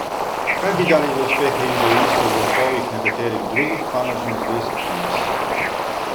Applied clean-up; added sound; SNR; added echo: none; Bird / Ocean; -3 dB; none.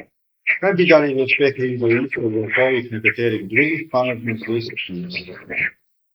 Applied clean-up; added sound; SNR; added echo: neural mask model Resemble Enhance denoiser.